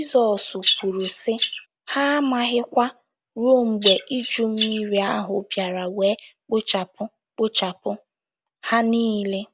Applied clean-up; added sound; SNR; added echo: none; Bird vocalization, bird call, bird song; -1 dB; none.